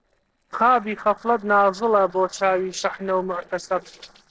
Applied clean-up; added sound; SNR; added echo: neural separator model SepFormer DNS4.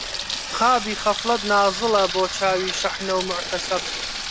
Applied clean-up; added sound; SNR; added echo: none; Sink (filling or washing) / Water tap, faucet; 6 dB; none.